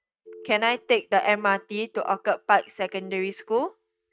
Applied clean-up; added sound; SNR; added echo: neural mask model RNNoise.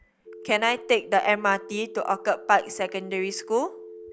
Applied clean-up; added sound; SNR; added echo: none; Telephone; 16 dB; none.